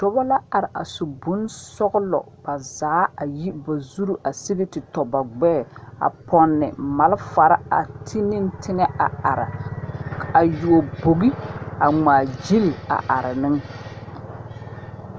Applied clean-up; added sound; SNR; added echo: none; none; none; none.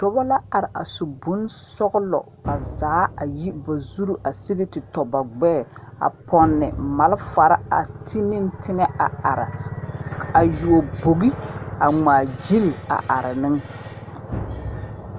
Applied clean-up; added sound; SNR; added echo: none; Drum; 14 dB; none.